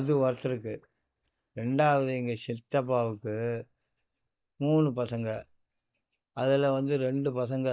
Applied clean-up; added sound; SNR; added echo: neural mask model DeepFilterNet 3.